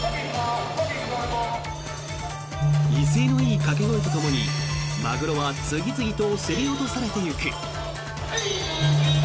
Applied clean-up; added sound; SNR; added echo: none; Bass guitar; 0 dB; none.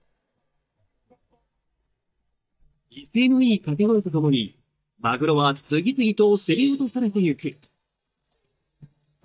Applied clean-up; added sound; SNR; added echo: neural mask model DeepFilterNet 3.